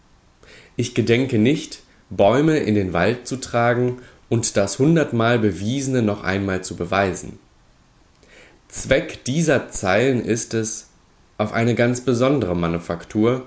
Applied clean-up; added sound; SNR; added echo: none; none; none; none.